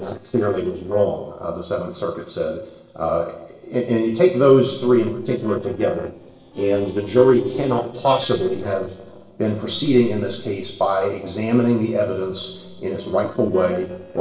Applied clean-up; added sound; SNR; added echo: neural separator model SepFormer DNS4.